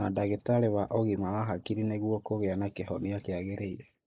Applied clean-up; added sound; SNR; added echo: neural mask model Resemble Enhance denoiser.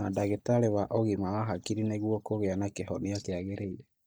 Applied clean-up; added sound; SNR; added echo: neural mask model DeepFilterNet 3.